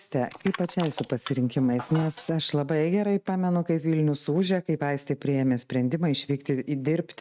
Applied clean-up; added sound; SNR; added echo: neural mask model RNNoise.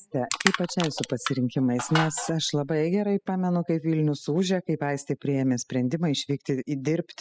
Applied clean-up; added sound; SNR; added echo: classical method spectral subtraction.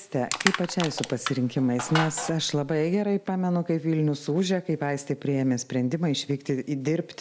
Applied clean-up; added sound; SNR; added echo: none; Crushing; 6 dB; none.